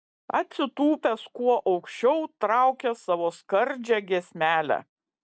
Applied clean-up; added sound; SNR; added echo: none; none; none; none.